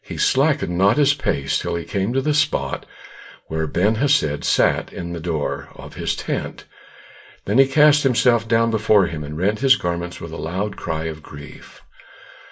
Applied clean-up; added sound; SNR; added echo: none; none; none; reverberation time 0.2 s.